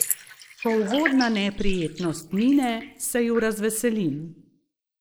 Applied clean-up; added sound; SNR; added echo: neural mask model Resemble Enhance denoiser.